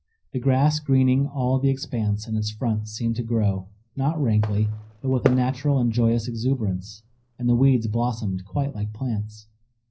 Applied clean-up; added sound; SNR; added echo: none; Fireworks; 12 dB; reverberation time 0.4 s.